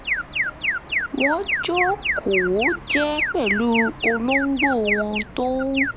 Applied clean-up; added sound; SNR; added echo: none; Alarm; 2 dB; none.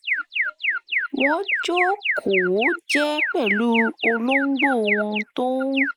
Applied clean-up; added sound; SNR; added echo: neural mask model Resemble Enhance denoiser.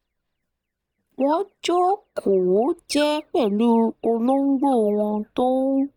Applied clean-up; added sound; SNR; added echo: neural mask model DeepFilterNet 3.